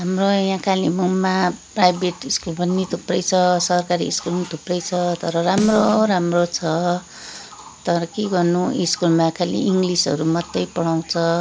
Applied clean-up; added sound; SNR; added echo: none; Snare drum; 11 dB; none.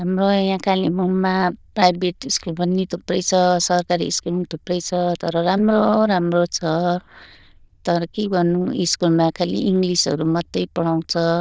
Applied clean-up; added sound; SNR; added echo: neural diffusion model UNIVERSE++.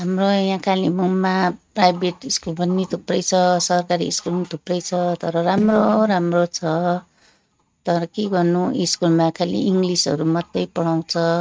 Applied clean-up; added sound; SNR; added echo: neural mask model RNNoise.